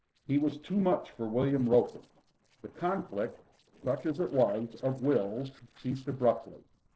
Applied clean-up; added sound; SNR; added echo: neural separator model SepFormer DNS4.